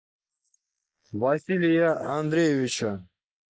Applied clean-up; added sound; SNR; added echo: neural mask model Resemble Enhance denoiser.